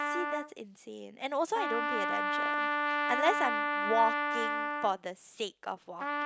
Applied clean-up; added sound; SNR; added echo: none; Trumpet; -1 dB; none.